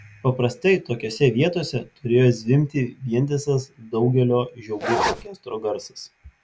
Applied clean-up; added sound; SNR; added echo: none; Zipper (clothing); 3 dB; none.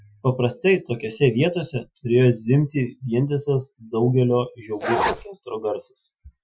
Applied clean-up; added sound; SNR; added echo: classical method Wiener filter.